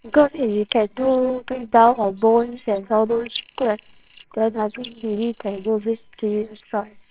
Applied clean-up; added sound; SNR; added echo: neural separator model SepFormer WHAMR!.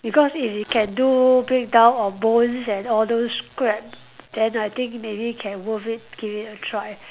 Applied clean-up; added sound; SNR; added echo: none; none; none; none.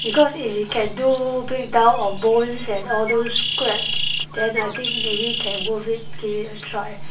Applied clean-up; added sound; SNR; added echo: none; Bird; 7 dB; reverberation time 0.3 s.